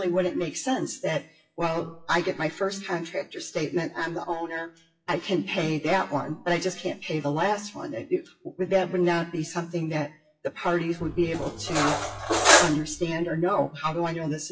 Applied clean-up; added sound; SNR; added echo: classical method WPE with log-MMSE.